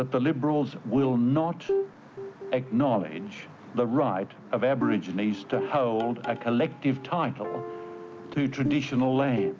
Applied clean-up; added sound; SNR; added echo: none; none; none; none.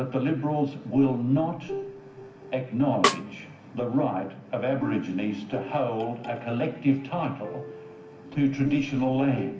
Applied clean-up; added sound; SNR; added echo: none; Snare drum; 2 dB; reverberation time 0.9 s.